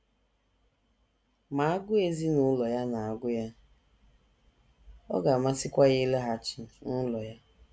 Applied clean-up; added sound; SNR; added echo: none; none; none; none.